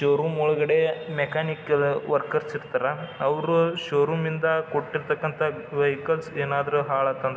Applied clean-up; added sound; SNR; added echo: none; none; none; none.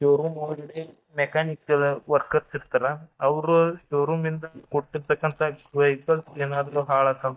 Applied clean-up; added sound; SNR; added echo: neural mask model DeepFilterNet 3.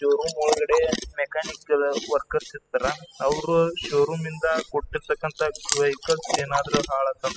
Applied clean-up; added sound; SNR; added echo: classical method spectral subtraction.